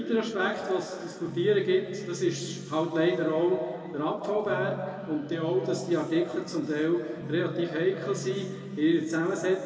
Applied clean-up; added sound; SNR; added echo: none; Guitar; 13 dB; reverberation time 2.1 s.